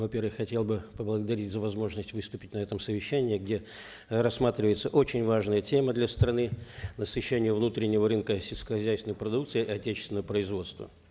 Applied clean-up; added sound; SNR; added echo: none; none; none; none.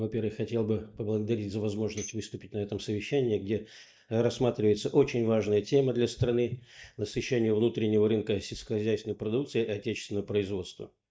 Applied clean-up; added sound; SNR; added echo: neural mask model DeepFilterNet 3.